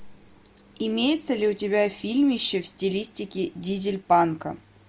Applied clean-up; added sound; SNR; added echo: none; none; none; none.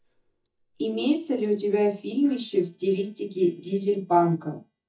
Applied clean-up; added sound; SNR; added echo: neural mask model DeepFilterNet 3.